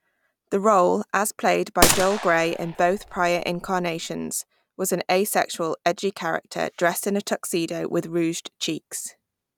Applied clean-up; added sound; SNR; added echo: none; Gunshot, gunfire; 3 dB; none.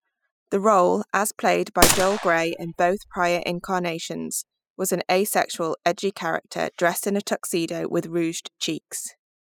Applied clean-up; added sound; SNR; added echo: classical method spectral subtraction.